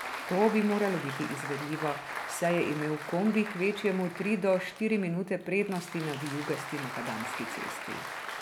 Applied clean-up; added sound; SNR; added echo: none; Applause; 9 dB; none.